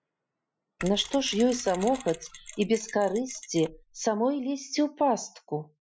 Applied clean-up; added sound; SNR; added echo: classical method Wiener filter.